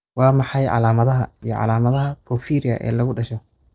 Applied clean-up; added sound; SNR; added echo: neural separator model SepFormer DNS4.